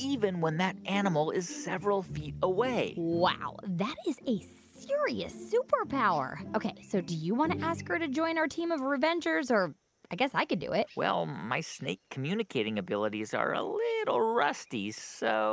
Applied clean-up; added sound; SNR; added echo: none; none; none; none.